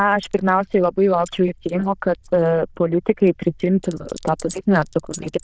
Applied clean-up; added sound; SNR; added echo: neural diffusion model UNIVERSE++.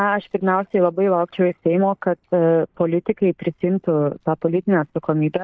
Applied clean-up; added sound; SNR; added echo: neural mask model DeepFilterNet 3.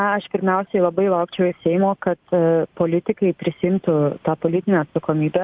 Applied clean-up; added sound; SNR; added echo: none; none; none; none.